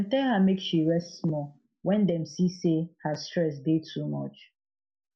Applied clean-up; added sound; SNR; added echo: none; none; none; none.